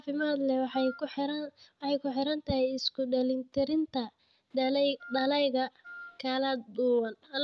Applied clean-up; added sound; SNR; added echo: none; Wind instrument, woodwind instrument; 18 dB; none.